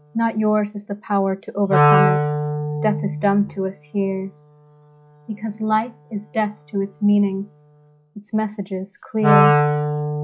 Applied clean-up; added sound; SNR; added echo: classical method log-MMSE.